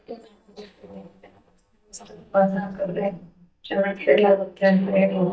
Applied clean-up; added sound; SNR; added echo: neural mask model DeepFilterNet 3.